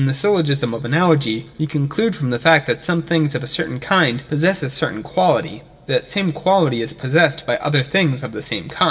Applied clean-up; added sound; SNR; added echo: none; none; none; reverberation time 2.4 s.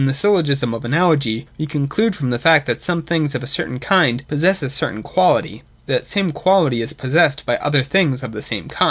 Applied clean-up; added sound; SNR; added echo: none; none; none; none.